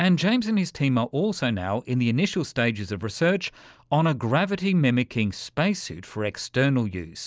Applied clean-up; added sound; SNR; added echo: none; none; none; none.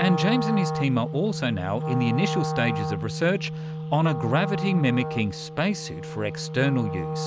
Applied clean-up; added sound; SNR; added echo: none; Wind instrument, woodwind instrument; 4 dB; none.